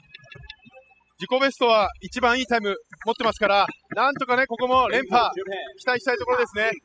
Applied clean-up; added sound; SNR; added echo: classical method spectral subtraction.